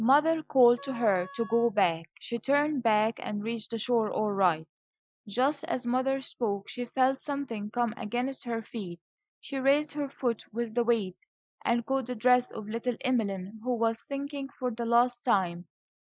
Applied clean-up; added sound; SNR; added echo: classical method Wiener filter.